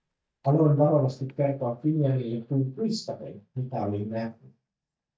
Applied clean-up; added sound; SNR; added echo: neural mask model DeepFilterNet 3.